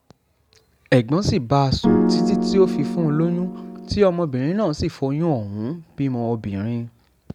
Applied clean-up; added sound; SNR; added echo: none; Piano; -1 dB; none.